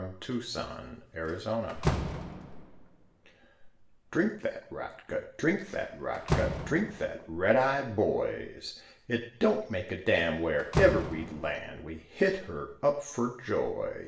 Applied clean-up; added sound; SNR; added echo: none; Slam; 8 dB; reverberation time 0.7 s.